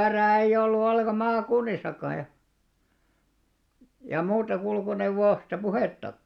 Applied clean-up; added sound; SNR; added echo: none; none; none; none.